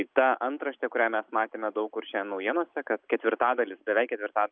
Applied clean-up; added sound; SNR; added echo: none; none; none; none.